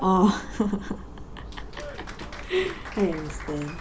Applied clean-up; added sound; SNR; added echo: none; Applause; 16 dB; none.